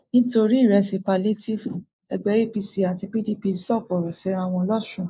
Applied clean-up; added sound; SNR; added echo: neural mask model Resemble Enhance denoiser.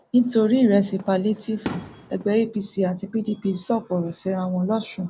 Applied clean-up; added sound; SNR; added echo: none; Fireworks; 19 dB; none.